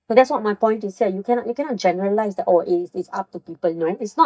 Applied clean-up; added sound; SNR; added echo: neural mask model DeepFilterNet 3.